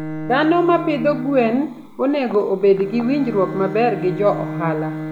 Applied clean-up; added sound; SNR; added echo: none; Bowed string instrument; 10 dB; none.